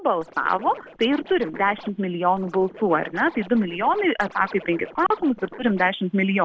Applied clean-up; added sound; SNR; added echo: neural separator model SepFormer DNS4.